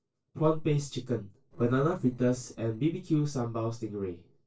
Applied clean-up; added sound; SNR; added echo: neural separator model SepFormer DNS4.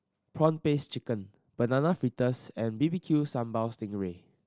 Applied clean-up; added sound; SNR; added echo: none; none; none; none.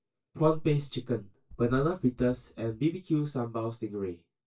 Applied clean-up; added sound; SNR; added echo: neural mask model DeepFilterNet 3.